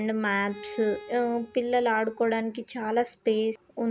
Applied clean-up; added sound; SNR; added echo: none; Bowed string instrument; 19 dB; none.